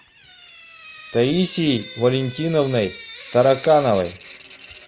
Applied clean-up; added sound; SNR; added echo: none; Drip / Sink (filling or washing); 16 dB; none.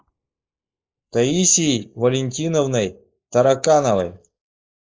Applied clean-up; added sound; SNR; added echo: neural mask model Resemble Enhance denoiser.